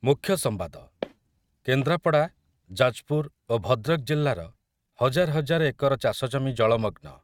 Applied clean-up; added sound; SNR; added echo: neural mask model RNNoise.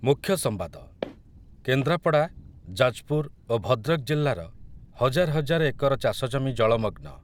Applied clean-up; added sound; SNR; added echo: none; Thunder + Walk, footsteps; 16 dB; none.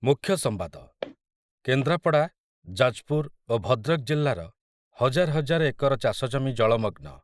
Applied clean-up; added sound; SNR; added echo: neural mask model Resemble Enhance denoiser.